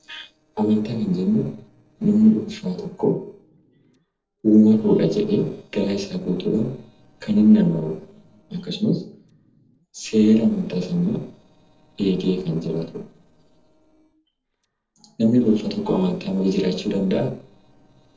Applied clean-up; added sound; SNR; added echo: neural separator model SepFormer DNS4.